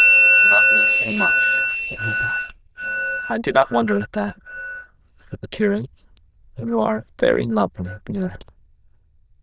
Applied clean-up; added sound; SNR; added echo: neural diffusion model UNIVERSE++.